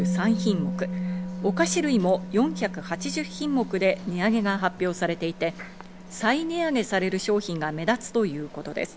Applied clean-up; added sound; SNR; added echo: none; Musical instrument; 8 dB; none.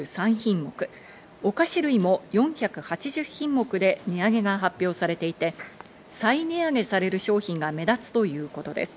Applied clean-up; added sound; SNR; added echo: none; none; none; none.